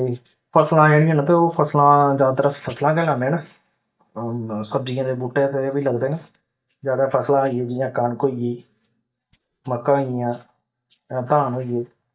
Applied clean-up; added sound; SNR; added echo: neural mask model DeepFilterNet 3.